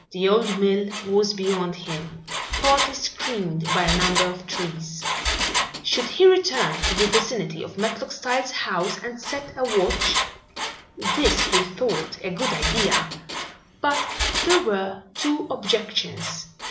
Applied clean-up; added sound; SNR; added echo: none; Engine; 3 dB; none.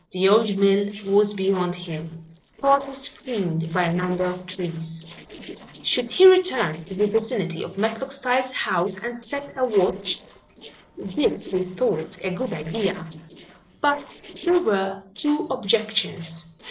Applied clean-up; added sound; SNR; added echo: neural separator model SepFormer DNS4.